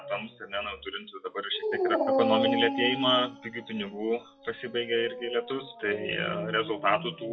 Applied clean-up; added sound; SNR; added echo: classical method WPE with log-MMSE.